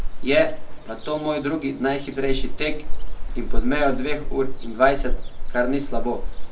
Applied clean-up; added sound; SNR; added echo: none; Ocean; -4 dB; reverberation time 0.2 s.